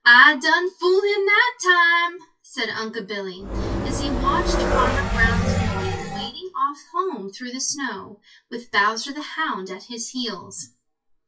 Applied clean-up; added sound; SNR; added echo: classical method WPE with log-MMSE.